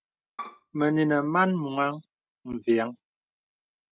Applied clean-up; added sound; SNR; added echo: none; Bowed string instrument; 13 dB; none.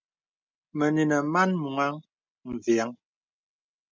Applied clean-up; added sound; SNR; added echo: none; none; none; none.